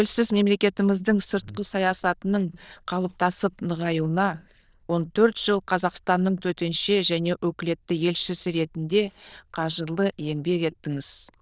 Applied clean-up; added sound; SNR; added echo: neural diffusion model UNIVERSE++.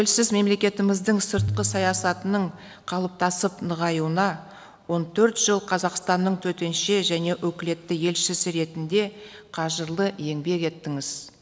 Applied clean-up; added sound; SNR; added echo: none; Piano; 7 dB; none.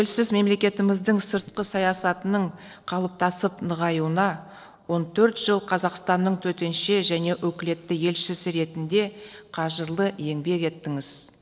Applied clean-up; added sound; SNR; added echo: neural separator model SepFormer DNS4.